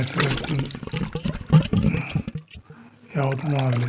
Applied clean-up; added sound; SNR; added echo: none; Gurgling; -2 dB; none.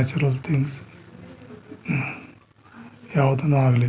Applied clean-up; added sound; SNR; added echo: none; none; none; none.